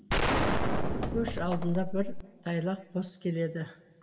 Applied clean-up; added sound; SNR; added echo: none; Gunshot, gunfire; -4 dB; reverberation time 2.1 s.